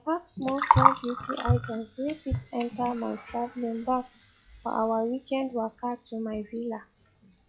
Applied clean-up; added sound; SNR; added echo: classical method log-MMSE.